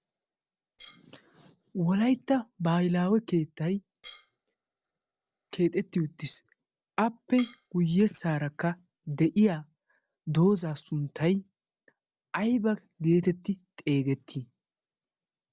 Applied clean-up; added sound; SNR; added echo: neural separator model SepFormer DNS4.